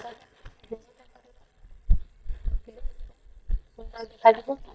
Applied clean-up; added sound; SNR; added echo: neural mask model DeepFilterNet 3.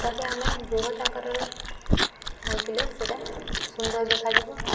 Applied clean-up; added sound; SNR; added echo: none; Chewing, mastication; -3 dB; reverberation time 2.2 s.